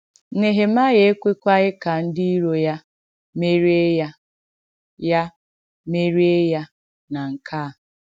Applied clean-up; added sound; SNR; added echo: none; none; none; none.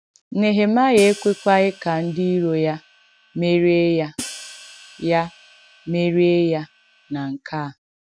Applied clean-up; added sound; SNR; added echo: none; Hi-hat; 15 dB; none.